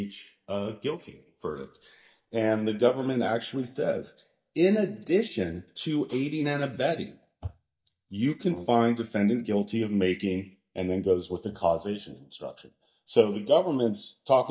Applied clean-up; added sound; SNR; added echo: neural mask model DeepFilterNet 3.